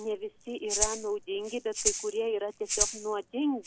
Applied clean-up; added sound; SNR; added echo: none; Rattle (instrument); 1 dB; none.